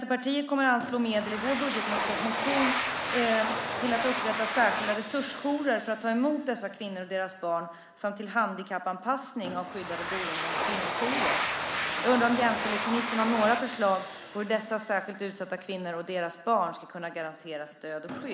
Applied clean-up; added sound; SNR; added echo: none; Domestic sounds, home sounds; 4 dB; none.